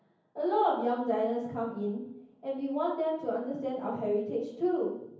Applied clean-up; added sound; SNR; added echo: none; none; none; reverberation time 0.9 s.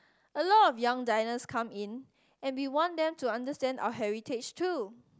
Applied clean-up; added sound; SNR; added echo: none; none; none; none.